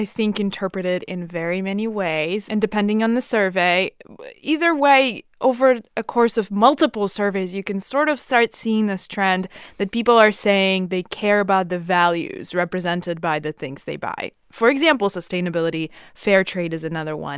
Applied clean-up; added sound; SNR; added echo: none; none; none; none.